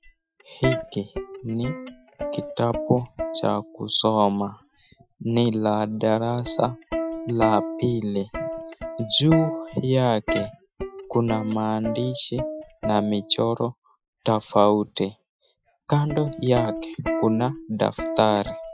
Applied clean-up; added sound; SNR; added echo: classical method Wiener filter.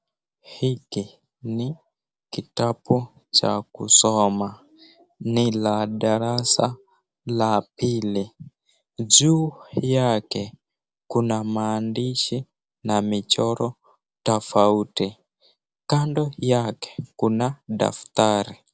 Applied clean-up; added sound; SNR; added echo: none; none; none; none.